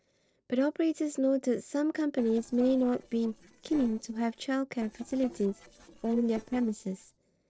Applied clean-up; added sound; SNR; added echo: neural separator model SepFormer DNS4.